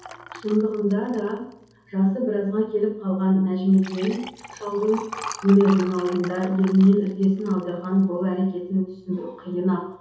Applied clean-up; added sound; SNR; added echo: none; Liquid; 18 dB; reverberation time 0.8 s.